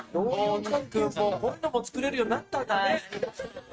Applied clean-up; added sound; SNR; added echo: neural mask model RNNoise.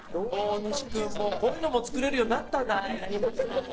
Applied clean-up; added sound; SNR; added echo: neural separator model SepFormer DNS4.